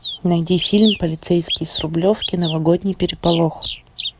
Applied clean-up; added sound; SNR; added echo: none; Bird vocalization, bird call, bird song; 9 dB; none.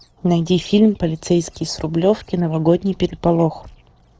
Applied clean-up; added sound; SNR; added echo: neural separator model SepFormer DNS4.